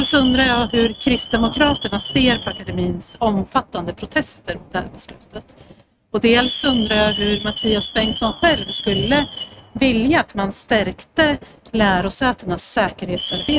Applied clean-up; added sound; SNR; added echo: neural mask model RNNoise.